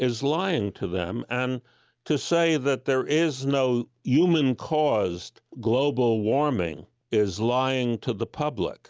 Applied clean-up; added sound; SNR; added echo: none; none; none; none.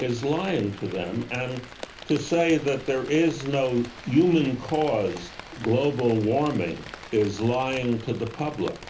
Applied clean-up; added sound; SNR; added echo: none; Rain; 17 dB; reverberation time 0.3 s.